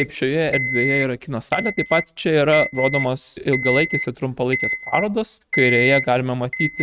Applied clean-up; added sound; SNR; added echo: neural mask model RNNoise.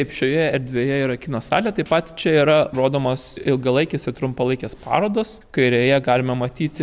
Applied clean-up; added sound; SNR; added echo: none; none; none; none.